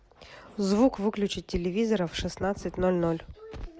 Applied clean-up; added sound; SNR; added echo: none; none; none; none.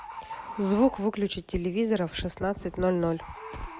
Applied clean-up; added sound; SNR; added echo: none; Bird; 16 dB; none.